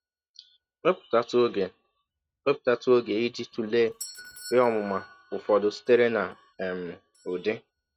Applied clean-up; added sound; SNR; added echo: neural mask model RNNoise.